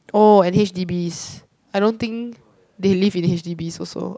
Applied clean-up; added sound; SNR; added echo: none; none; none; none.